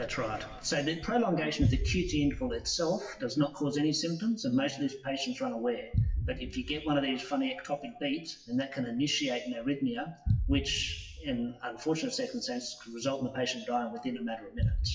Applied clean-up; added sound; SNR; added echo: classical method WPE with log-MMSE.